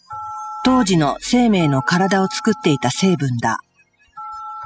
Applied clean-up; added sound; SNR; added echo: classical method spectral subtraction.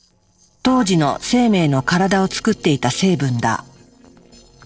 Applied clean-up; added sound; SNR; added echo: neural separator model SepFormer DNS4.